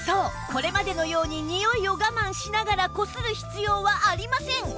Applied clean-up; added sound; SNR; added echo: none; Wind instrument, woodwind instrument; 18 dB; none.